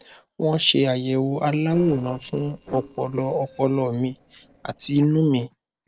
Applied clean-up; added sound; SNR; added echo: neural separator model SepFormer DNS4.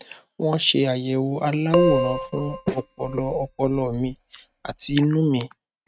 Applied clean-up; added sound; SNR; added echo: neural mask model RNNoise.